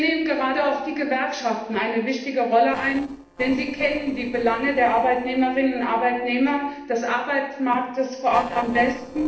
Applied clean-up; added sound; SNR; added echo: neural separator model SepFormer DNS4.